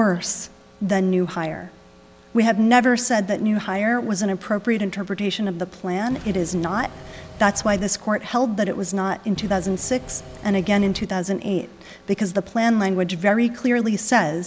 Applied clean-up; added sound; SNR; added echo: none; Engine / Mechanisms; 15 dB; none.